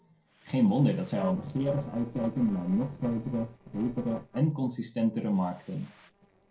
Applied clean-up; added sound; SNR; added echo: neural separator model SepFormer DNS4.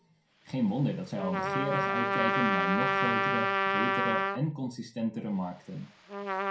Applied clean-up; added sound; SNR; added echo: none; Trumpet; -2 dB; reverberation time 0.3 s.